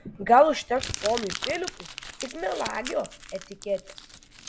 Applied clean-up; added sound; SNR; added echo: none; Crumpling, crinkling; 12 dB; none.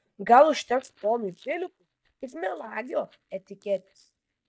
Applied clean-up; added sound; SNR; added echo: neural mask model DeepFilterNet 3.